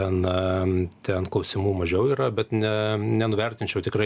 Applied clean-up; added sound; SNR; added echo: none; none; none; none.